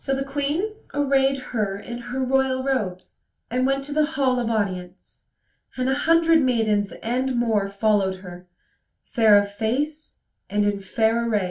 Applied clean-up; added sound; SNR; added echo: none; none; none; reverberation time 0.2 s.